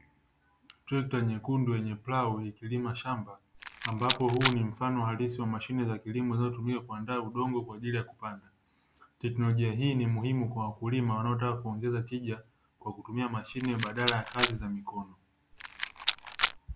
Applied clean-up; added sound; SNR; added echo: none; Rattle; -1 dB; none.